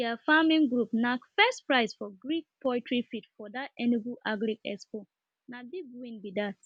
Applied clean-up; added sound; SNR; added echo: none; none; none; none.